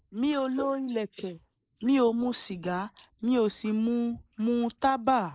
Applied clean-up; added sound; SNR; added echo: neural mask model Resemble Enhance denoiser.